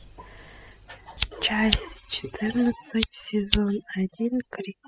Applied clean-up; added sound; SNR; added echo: classical method spectral subtraction.